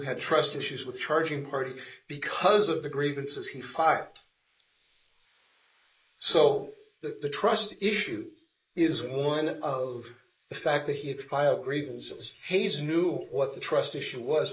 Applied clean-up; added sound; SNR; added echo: neural mask model Resemble Enhance denoiser.